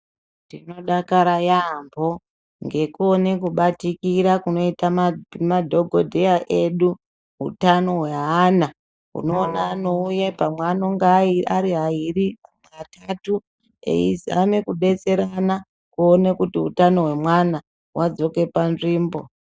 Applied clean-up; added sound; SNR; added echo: neural mask model DeepFilterNet 3.